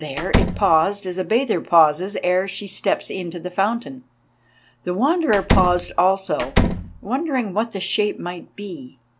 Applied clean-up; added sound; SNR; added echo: none; Slam; 0 dB; none.